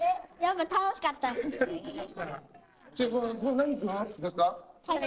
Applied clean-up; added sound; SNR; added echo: neural separator model SepFormer DNS4.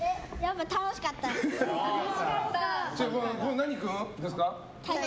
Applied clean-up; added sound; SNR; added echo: none; none; none; none.